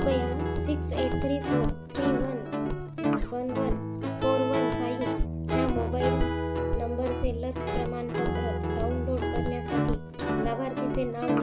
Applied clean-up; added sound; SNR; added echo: none; Guitar; -4 dB; none.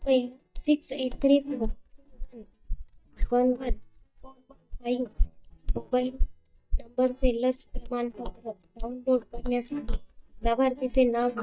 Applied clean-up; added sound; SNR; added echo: neural mask model DeepFilterNet 3.